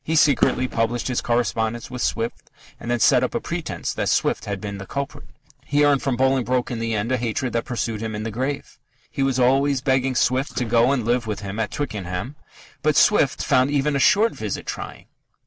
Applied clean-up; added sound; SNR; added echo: neural mask model Resemble Enhance denoiser.